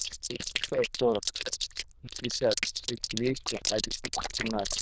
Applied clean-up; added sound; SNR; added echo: neural diffusion model UNIVERSE++.